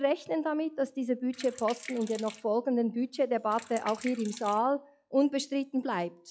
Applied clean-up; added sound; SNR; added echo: classical method log-MMSE.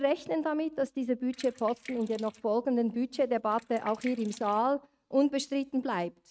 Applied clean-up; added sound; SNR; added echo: neural mask model RNNoise.